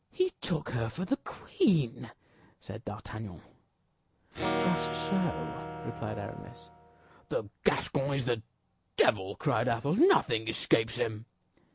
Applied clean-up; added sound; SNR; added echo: none; Acoustic guitar / Strum; 4 dB; none.